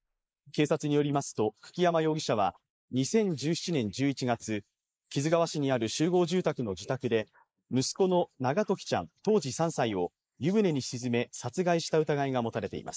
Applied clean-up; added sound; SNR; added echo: neural mask model Resemble Enhance denoiser.